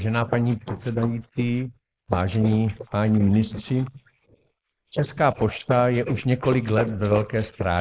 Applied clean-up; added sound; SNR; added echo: neural mask model Resemble Enhance denoiser.